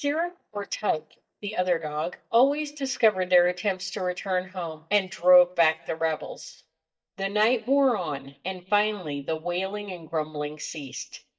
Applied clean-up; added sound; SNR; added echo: neural mask model DeepFilterNet 3.